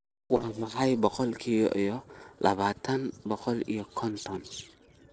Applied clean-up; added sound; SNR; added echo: neural separator model SepFormer DNS4.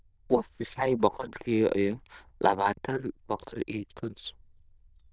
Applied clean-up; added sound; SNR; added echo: neural diffusion model UNIVERSE++.